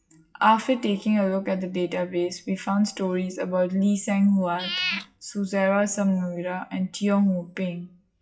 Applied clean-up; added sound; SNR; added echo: classical method WPE with log-MMSE.